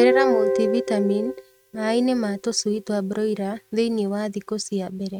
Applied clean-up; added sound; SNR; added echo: neural mask model RNNoise.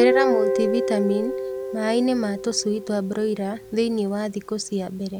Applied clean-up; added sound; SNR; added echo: none; Guitar; 2 dB; none.